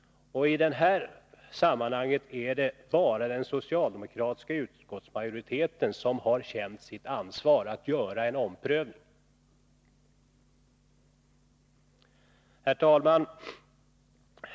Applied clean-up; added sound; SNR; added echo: none; none; none; none.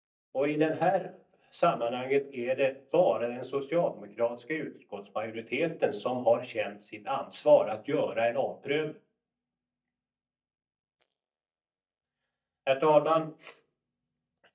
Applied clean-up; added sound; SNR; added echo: neural mask model DeepFilterNet 3.